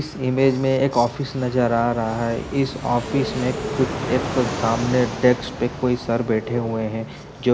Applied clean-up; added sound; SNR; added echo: none; Fixed-wing aircraft, airplane; 10 dB; none.